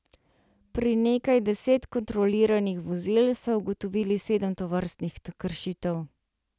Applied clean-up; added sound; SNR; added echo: none; none; none; none.